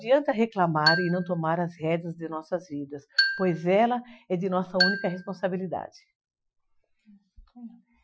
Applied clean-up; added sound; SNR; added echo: classical method Wiener filter.